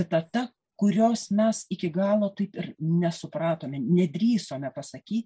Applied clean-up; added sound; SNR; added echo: none; none; none; none.